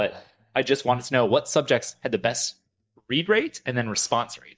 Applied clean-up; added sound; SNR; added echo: neural mask model DeepFilterNet 3.